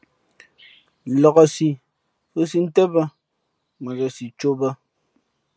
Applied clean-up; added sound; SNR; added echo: none; none; none; none.